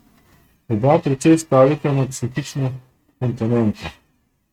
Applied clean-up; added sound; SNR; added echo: neural mask model RNNoise.